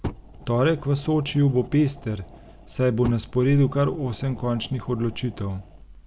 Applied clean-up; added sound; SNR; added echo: none; Fire; 16 dB; none.